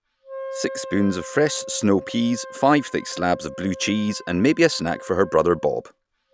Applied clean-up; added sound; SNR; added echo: none; Wind instrument, woodwind instrument; 15 dB; none.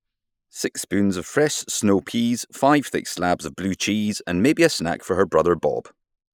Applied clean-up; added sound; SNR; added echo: neural mask model Resemble Enhance denoiser.